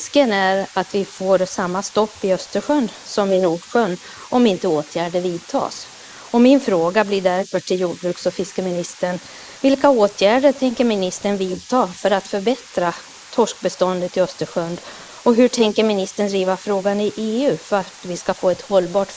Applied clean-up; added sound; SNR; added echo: neural mask model Resemble Enhance denoiser.